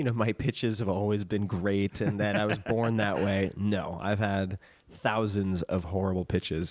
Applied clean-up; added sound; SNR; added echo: none; none; none; none.